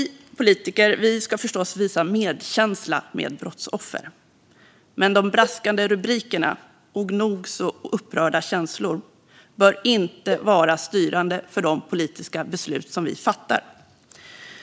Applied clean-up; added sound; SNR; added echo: none; Cowbell; 12 dB; none.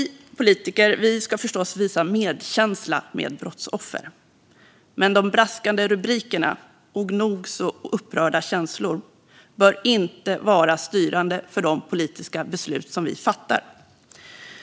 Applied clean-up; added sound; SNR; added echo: none; none; none; none.